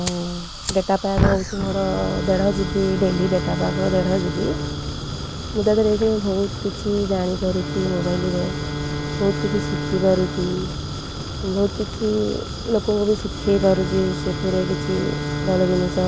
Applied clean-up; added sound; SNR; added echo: none; Fire + Bowed string instrument; 4 dB; none.